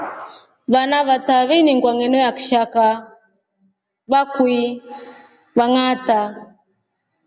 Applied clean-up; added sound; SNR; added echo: none; none; none; none.